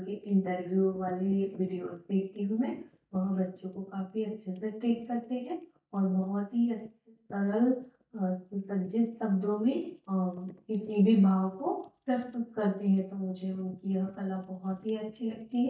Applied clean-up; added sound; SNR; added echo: neural mask model DeepFilterNet 3.